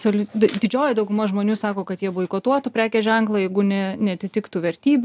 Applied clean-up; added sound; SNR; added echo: none; none; none; none.